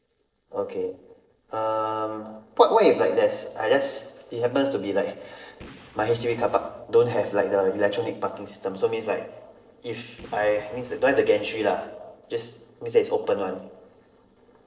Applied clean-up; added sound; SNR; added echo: neural separator model SepFormer DNS4.